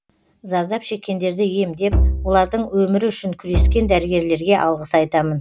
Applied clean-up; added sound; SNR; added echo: none; Bowed string instrument; 2 dB; none.